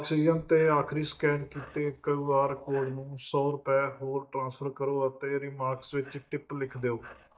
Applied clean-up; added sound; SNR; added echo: neural mask model DeepFilterNet 3.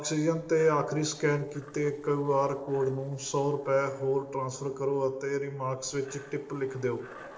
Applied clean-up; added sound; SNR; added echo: neural separator model SepFormer DNS4.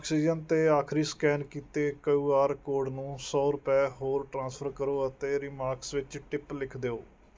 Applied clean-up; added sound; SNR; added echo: none; none; none; none.